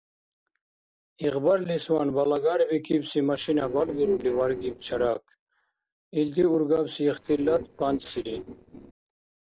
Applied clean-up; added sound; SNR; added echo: neural separator model SepFormer DNS4.